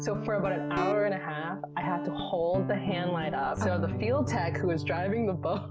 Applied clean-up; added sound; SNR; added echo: none; Guitar; 4 dB; none.